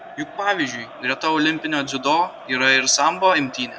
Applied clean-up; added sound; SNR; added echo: none; Crowd; 17 dB; none.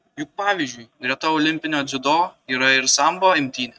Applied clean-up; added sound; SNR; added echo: neural mask model RNNoise.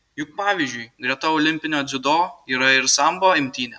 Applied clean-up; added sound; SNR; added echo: none; none; none; none.